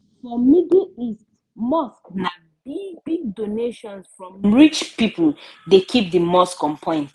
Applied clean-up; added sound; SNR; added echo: none; none; none; none.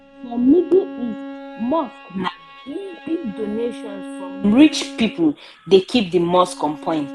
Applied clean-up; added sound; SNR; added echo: none; Bowed string instrument; 16 dB; none.